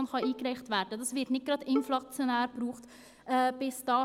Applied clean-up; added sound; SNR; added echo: none; Bowed string instrument; 13 dB; none.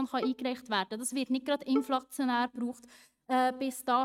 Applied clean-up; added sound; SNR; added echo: neural mask model RNNoise.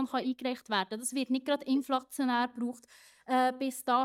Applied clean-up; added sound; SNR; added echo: neural mask model DeepFilterNet 3.